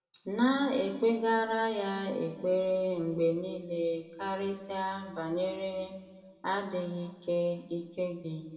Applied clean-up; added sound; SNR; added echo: none; none; none; reverberation time 1.9 s.